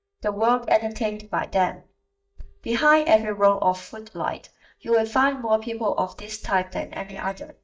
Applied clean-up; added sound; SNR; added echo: neural mask model DeepFilterNet 3.